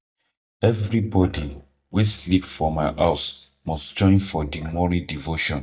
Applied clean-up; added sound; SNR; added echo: neural mask model DeepFilterNet 3.